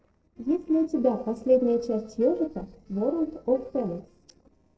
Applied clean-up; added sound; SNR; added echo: neural separator model SepFormer DNS4.